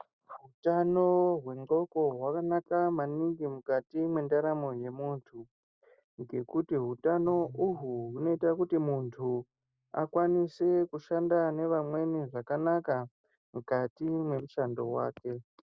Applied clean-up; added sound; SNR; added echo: neural separator model SepFormer DNS4.